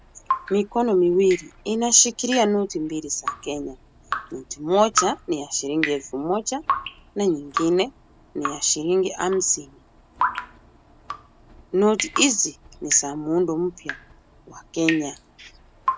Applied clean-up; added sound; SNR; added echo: none; Drip; 9 dB; none.